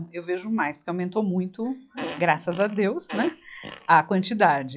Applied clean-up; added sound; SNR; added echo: classical method log-MMSE.